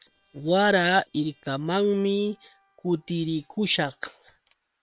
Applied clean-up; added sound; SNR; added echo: neural separator model SepFormer WHAM!.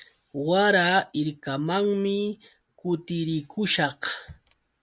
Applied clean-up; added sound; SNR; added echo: none; none; none; none.